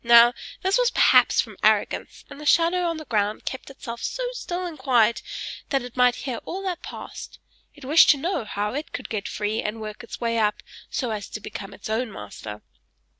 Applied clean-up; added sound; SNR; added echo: none; none; none; none.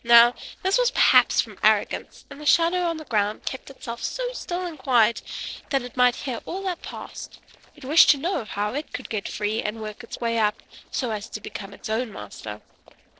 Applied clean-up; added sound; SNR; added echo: neural separator model SepFormer DNS4.